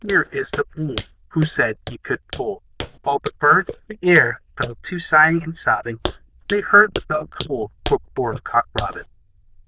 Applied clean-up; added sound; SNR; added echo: neural diffusion model UNIVERSE++.